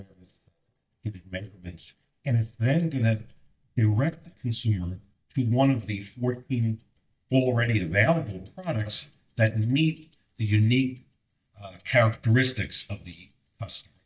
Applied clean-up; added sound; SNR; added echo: neural mask model DeepFilterNet 3.